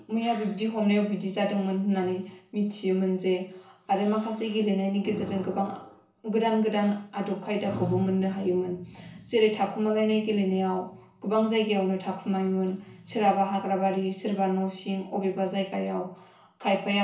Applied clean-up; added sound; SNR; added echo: none; none; none; reverberation time 0.7 s.